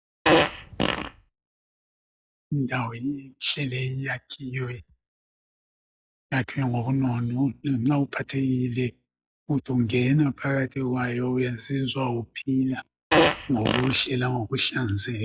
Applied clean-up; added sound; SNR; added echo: classical method log-MMSE.